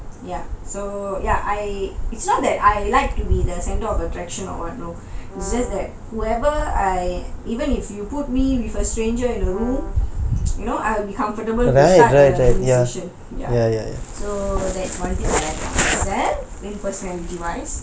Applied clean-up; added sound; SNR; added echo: none; Brass instrument; 17 dB; none.